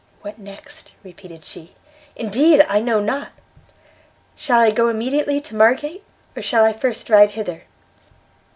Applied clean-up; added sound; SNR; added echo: none; none; none; none.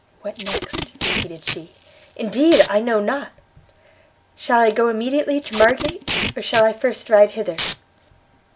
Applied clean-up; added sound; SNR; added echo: none; Packing tape, duct tape; 9 dB; none.